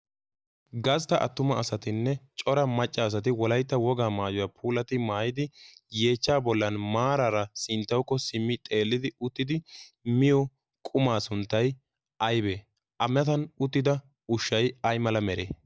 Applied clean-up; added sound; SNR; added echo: none; none; none; none.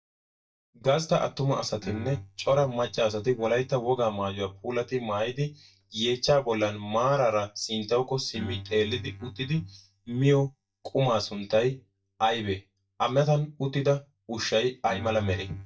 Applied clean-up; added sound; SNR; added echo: neural mask model DeepFilterNet 3.